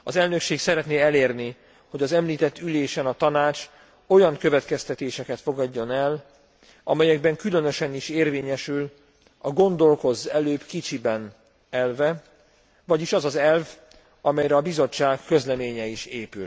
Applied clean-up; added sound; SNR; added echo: none; none; none; none.